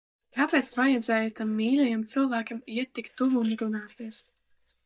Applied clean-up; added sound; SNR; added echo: neural mask model DeepFilterNet 3.